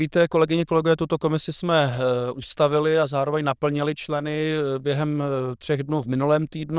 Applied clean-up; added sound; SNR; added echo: neural diffusion model UNIVERSE++.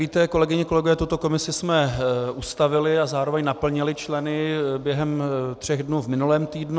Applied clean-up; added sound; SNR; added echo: none; none; none; none.